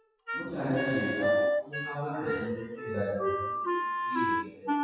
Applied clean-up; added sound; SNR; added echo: classical method WPE with log-MMSE.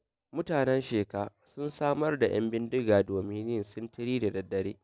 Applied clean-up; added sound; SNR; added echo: none; none; none; none.